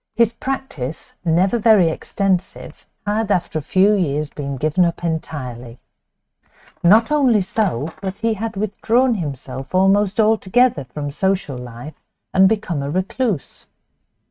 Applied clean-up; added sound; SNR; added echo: neural mask model RNNoise.